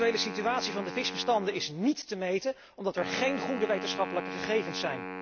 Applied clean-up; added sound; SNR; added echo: none; Wind instrument, woodwind instrument; 8 dB; none.